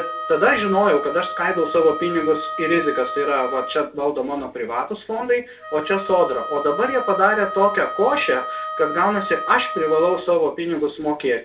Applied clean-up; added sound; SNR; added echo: none; Wind instrument, woodwind instrument; 9 dB; reverberation time 0.2 s.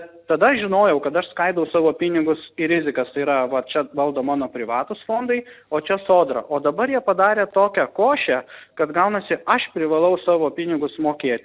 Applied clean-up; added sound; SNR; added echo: none; none; none; none.